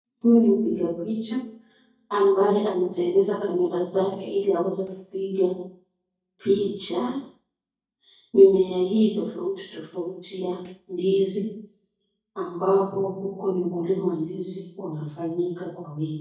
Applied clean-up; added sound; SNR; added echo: neural mask model DeepFilterNet 3.